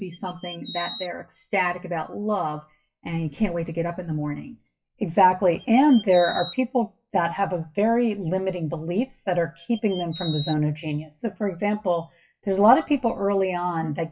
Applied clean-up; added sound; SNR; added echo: classical method WPE with log-MMSE.